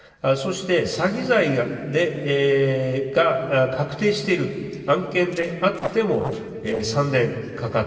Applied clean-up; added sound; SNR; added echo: neural separator model SepFormer DNS4.